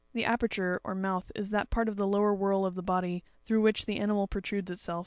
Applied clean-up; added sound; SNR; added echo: none; none; none; none.